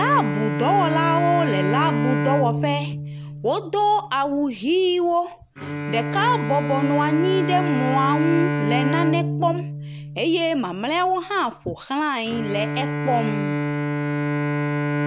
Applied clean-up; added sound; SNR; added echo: none; Bowed string instrument; 2 dB; none.